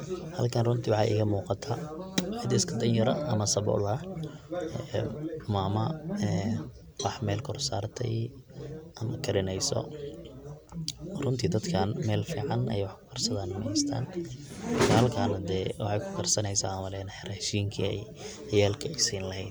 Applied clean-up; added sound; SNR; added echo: none; Cowbell; 18 dB; none.